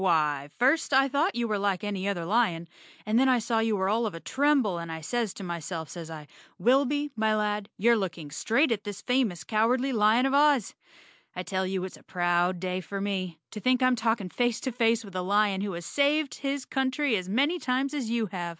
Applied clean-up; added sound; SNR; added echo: none; none; none; none.